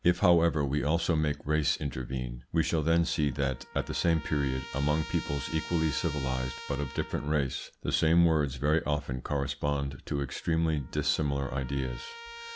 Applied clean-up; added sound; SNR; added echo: none; Trumpet; 18 dB; none.